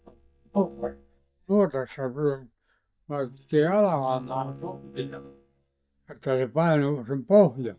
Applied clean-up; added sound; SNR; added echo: neural mask model DeepFilterNet 3.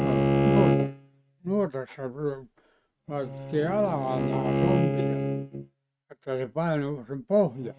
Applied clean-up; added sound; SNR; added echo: neural mask model RNNoise.